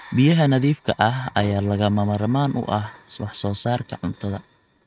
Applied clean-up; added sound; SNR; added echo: neural mask model RNNoise.